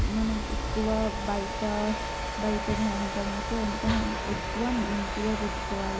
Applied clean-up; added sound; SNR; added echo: none; Mechanisms; 0 dB; none.